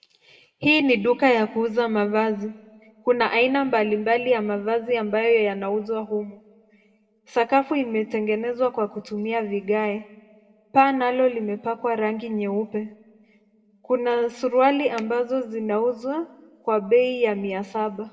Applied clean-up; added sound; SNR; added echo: none; Finger snapping; 20 dB; reverberation time 1.1 s.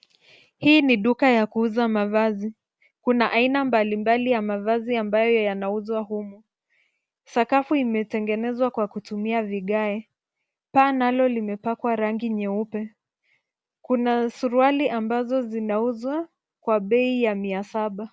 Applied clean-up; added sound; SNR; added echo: none; none; none; none.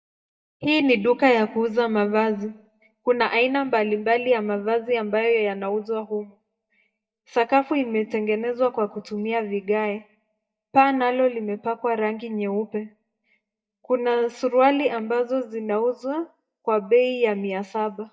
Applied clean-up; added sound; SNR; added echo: neural mask model DeepFilterNet 3.